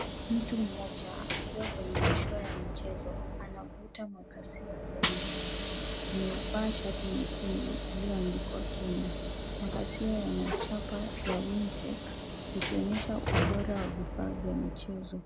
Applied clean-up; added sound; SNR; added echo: none; Sliding door / Hiss; -5 dB; none.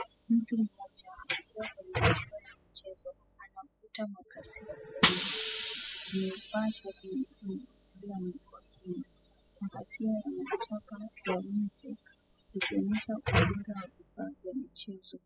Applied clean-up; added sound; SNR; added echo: classical method spectral subtraction.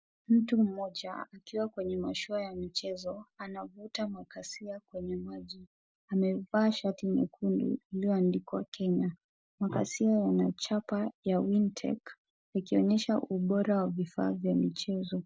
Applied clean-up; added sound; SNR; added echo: none; none; none; none.